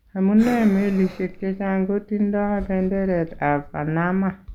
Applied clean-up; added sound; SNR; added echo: none; Breathing; 16 dB; none.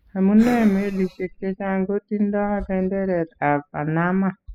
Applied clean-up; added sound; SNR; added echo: classical method spectral subtraction.